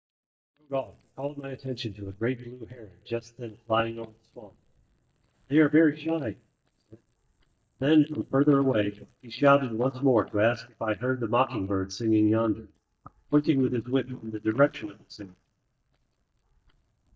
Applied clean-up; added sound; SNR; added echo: neural mask model DeepFilterNet 3.